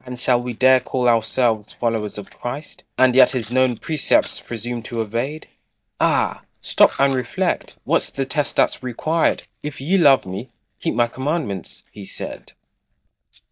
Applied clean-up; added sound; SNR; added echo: neural mask model DeepFilterNet 3.